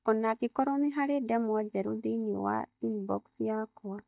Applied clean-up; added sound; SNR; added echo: neural mask model DeepFilterNet 3.